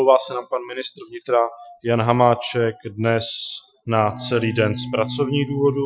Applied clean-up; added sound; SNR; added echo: classical method Wiener filter.